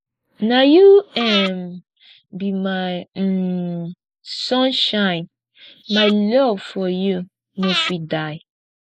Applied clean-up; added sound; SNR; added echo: neural mask model Resemble Enhance denoiser.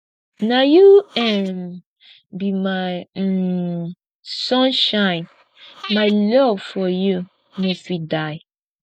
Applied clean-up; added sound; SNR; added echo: neural mask model DeepFilterNet 3.